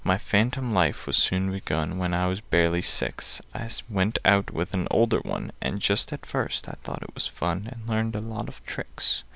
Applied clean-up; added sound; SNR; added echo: none; none; none; none.